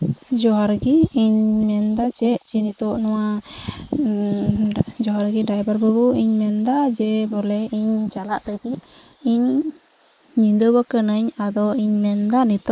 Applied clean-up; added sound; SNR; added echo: neural mask model Resemble Enhance denoiser.